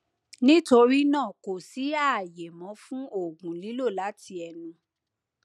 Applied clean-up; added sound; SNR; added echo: none; none; none; none.